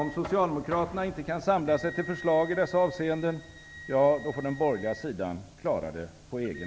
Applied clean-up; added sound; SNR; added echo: none; Wind instrument, woodwind instrument + Knock; 17 dB; none.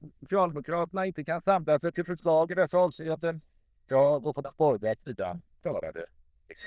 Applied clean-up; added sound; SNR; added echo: neural diffusion model UNIVERSE++.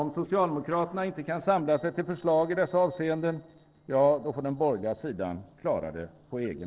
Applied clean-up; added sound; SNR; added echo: neural separator model SepFormer DNS4.